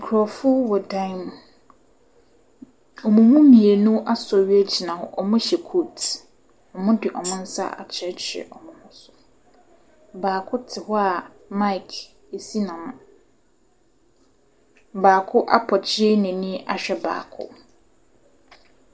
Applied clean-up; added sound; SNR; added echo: none; Tambourine; 10 dB; none.